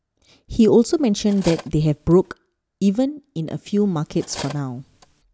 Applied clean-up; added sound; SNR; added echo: none; Cutlery, silverware; 18 dB; none.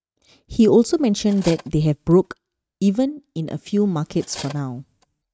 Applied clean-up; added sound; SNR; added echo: neural mask model RNNoise.